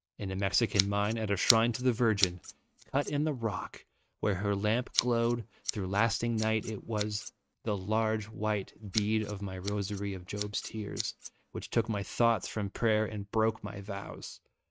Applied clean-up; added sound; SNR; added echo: neural mask model RNNoise.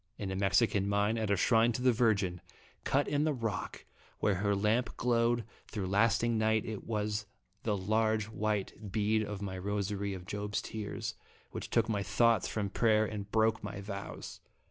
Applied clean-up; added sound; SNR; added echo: none; none; none; none.